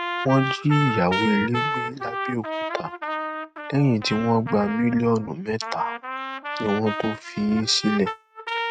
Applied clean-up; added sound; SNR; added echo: neural mask model RNNoise.